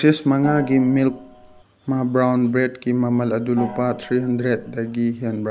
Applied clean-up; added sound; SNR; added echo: none; Gong; 15 dB; none.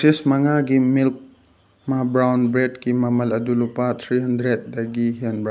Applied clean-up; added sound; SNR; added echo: none; none; none; none.